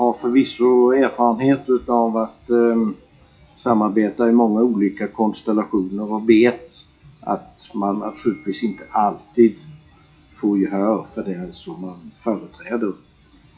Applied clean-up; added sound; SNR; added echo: classical method WPE with log-MMSE.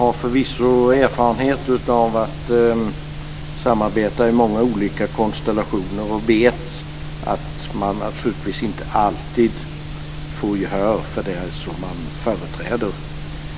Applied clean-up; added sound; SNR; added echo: none; none; none; none.